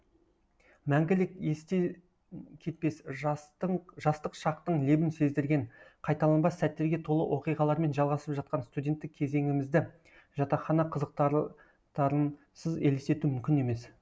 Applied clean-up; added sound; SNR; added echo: none; none; none; none.